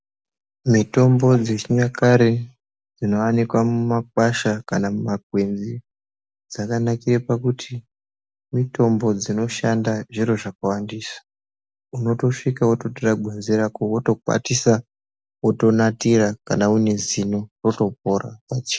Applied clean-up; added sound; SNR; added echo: none; none; none; none.